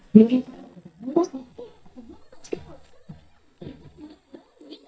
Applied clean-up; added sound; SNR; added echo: neural mask model DeepFilterNet 3.